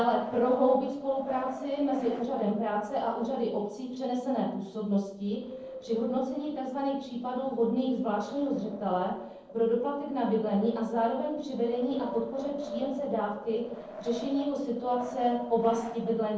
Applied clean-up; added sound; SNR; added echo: neural separator model SepFormer DNS4.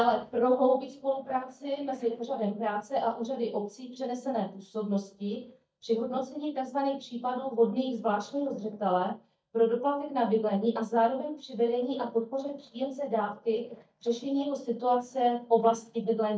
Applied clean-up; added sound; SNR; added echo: neural mask model DeepFilterNet 3.